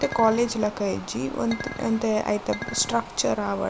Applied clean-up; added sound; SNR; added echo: none; Chink, clink; 13 dB; none.